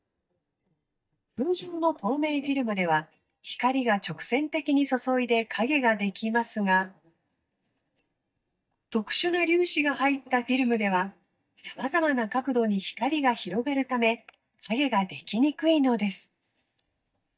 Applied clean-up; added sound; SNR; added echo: neural mask model DeepFilterNet 3.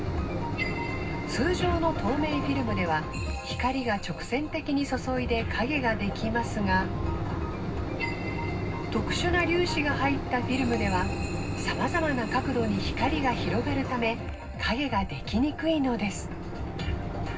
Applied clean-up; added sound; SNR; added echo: none; Mechanisms; 4 dB; reverberation time 0.4 s.